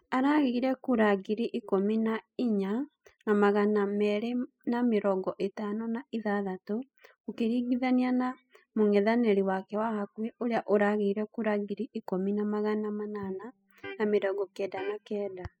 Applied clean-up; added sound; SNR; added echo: classical method spectral subtraction.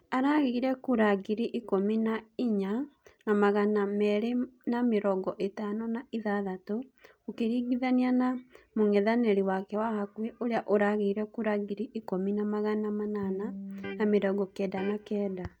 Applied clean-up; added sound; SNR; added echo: none; Electric guitar; 13 dB; none.